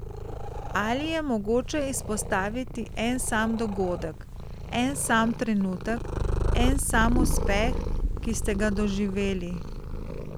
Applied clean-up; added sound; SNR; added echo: none; Purr; 1 dB; none.